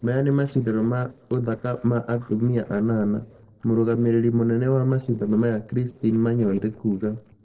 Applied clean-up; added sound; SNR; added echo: neural separator model SepFormer DNS4.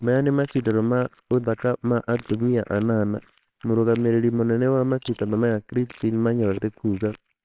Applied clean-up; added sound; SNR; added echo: neural separator model SepFormer WHAMR!.